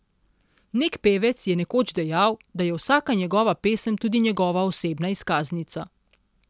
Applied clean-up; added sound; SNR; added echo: none; none; none; none.